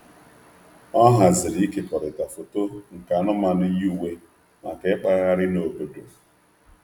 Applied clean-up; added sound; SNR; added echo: none; none; none; none.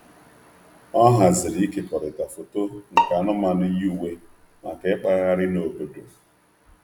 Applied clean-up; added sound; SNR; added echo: none; Bowed string instrument; 4 dB; none.